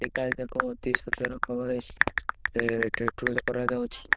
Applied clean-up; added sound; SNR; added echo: neural diffusion model UNIVERSE++.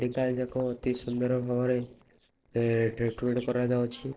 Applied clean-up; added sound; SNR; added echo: neural separator model SepFormer DNS4.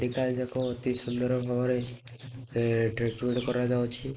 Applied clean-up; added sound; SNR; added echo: neural mask model Resemble Enhance denoiser.